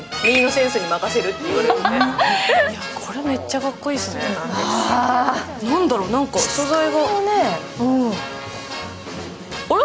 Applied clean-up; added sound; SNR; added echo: none; none; none; none.